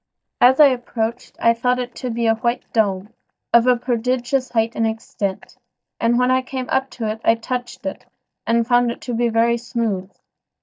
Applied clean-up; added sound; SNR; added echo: neural mask model DeepFilterNet 3.